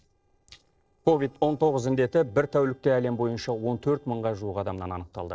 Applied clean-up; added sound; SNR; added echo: neural separator model SepFormer DNS4.